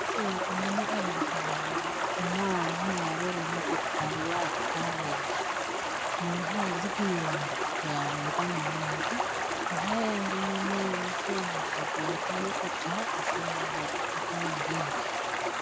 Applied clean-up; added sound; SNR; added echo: none; Stream; -5 dB; none.